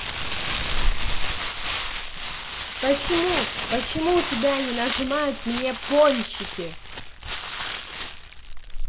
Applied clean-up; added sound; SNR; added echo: none; Crumpling, crinkling; 0 dB; none.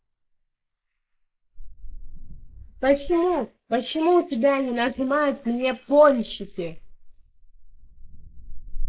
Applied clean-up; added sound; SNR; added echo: neural mask model Resemble Enhance denoiser.